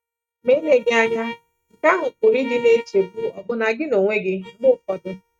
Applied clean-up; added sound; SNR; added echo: neural mask model RNNoise.